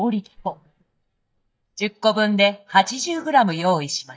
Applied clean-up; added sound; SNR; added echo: neural mask model DeepFilterNet 3.